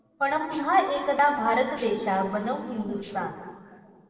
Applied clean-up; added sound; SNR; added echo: neural separator model SepFormer DNS4.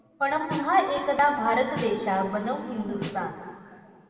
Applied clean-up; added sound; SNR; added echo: none; Snare drum; 15 dB; reverberation time 2.0 s.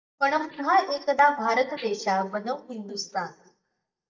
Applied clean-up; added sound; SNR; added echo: neural mask model DeepFilterNet 3.